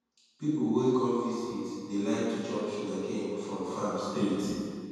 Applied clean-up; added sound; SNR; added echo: none; none; none; reverberation time 2.0 s.